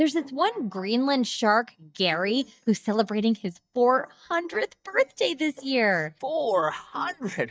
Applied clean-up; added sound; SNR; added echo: neural mask model DeepFilterNet 3.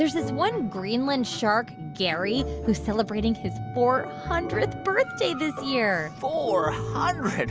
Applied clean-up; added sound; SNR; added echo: none; Wind instrument, woodwind instrument; 19 dB; none.